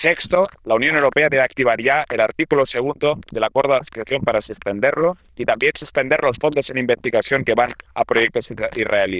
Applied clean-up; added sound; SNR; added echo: neural diffusion model UNIVERSE++.